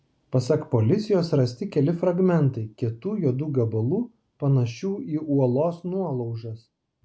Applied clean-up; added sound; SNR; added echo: none; none; none; none.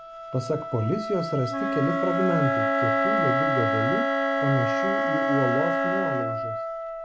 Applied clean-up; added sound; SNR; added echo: none; Wind instrument, woodwind instrument + Wind instrument, woodwind instrument; -3 dB; none.